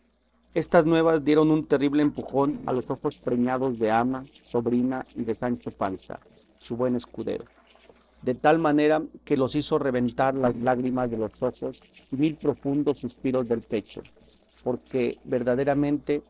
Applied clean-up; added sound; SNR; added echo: neural separator model SepFormer DNS4.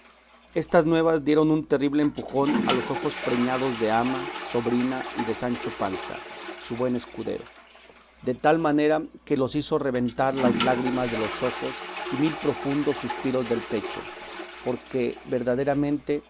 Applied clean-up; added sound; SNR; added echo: none; Toilet flush; 9 dB; none.